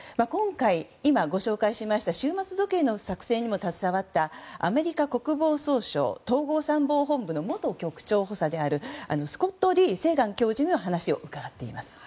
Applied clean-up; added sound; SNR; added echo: none; none; none; none.